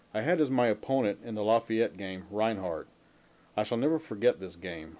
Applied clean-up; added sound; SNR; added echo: none; none; none; none.